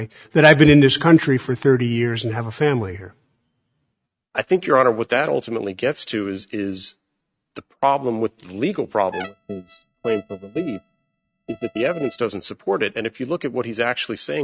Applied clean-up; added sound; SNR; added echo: neural mask model RNNoise.